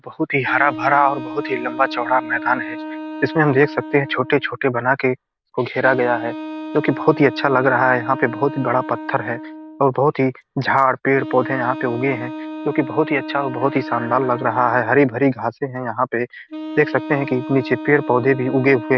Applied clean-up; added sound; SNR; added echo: none; Wind instrument, woodwind instrument; 12 dB; none.